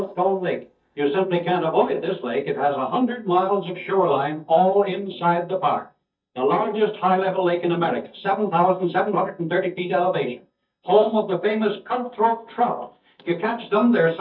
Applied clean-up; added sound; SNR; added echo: neural mask model DeepFilterNet 3.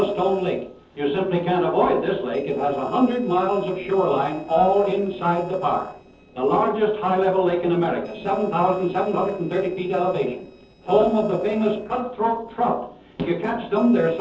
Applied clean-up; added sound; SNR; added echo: neural separator model SepFormer DNS4.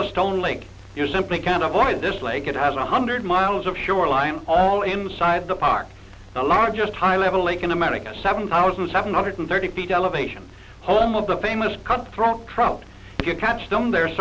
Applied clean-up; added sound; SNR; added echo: none; none; none; none.